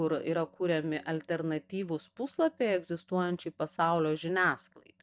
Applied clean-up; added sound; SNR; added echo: neural mask model DeepFilterNet 3.